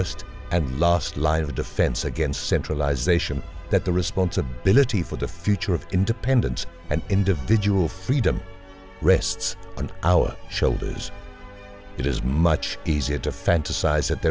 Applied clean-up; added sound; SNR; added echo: none; none; none; none.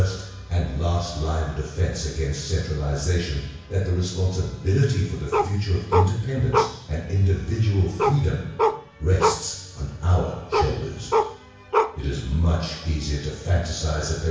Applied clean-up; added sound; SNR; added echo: none; Bark; 1 dB; reverberation time 1.1 s.